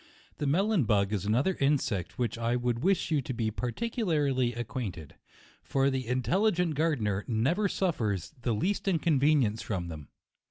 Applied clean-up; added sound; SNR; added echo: none; none; none; none.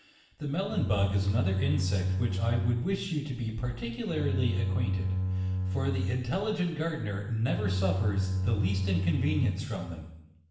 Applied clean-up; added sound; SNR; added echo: none; Bowed string instrument; 0 dB; reverberation time 0.8 s.